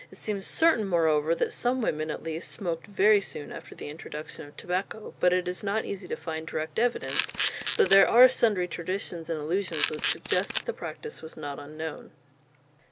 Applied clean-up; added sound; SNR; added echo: none; Camera; -3 dB; none.